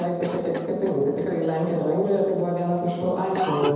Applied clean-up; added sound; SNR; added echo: none; Cough; 11 dB; reverberation time 1.1 s.